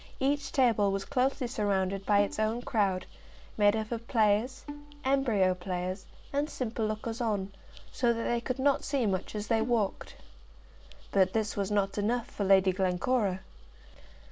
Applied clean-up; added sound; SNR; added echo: none; Bowed string instrument; 18 dB; none.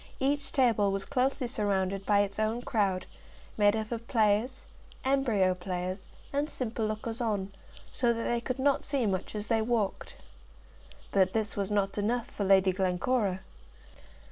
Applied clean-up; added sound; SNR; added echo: none; none; none; none.